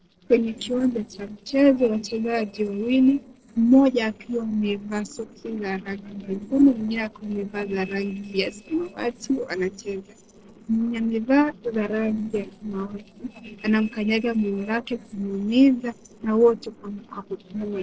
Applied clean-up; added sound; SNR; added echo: neural separator model SepFormer DNS4.